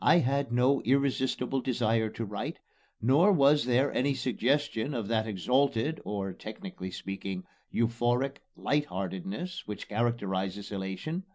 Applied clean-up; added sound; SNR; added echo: none; none; none; none.